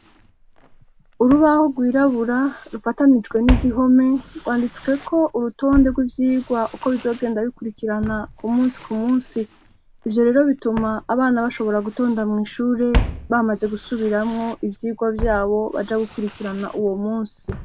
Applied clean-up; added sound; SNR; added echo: none; Walk, footsteps; 11 dB; none.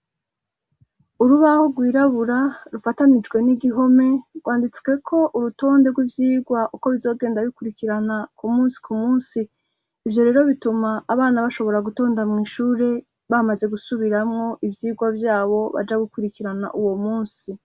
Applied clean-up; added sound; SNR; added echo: none; none; none; none.